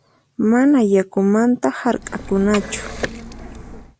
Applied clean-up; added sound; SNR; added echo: none; Liquid; 12 dB; none.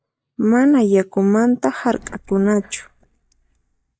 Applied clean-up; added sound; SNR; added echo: neural mask model DeepFilterNet 3.